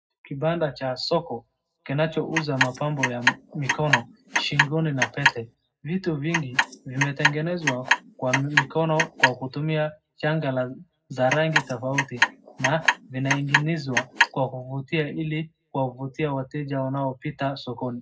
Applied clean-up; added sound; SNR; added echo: none; Clock; -1 dB; reverberation time 0.3 s.